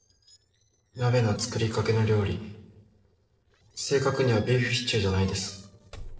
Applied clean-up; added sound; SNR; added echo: neural separator model SepFormer DNS4.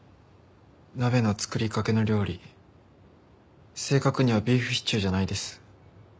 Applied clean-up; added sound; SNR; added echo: none; none; none; none.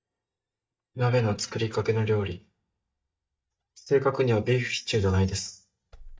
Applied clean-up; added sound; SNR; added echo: neural mask model DeepFilterNet 3.